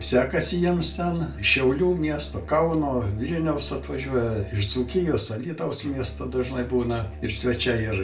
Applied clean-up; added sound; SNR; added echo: none; Musical instrument; 12 dB; reverberation time 0.3 s.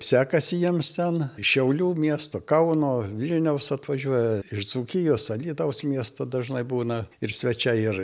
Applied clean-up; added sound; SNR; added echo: none; none; none; none.